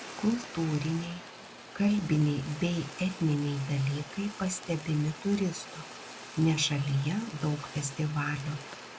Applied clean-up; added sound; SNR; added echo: none; Fire; 14 dB; none.